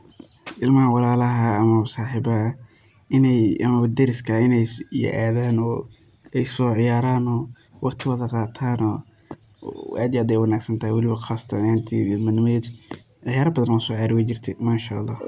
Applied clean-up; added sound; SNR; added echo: none; Clapping; 19 dB; none.